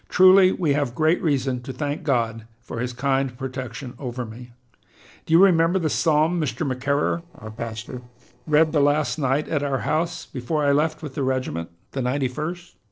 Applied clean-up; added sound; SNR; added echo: neural separator model SepFormer DNS4.